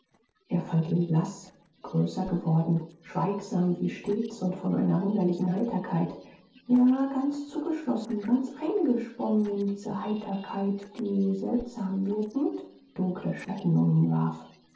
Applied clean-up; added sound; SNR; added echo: neural separator model SepFormer DNS4.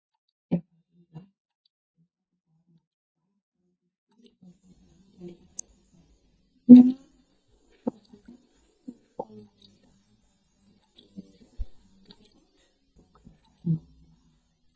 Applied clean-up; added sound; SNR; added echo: neural mask model DeepFilterNet 3.